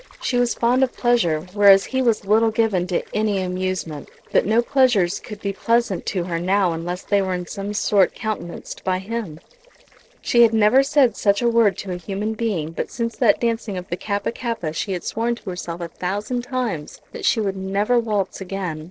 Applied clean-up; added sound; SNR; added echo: neural separator model SepFormer DNS4.